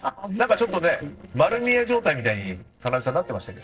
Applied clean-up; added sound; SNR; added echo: neural separator model SepFormer DNS4.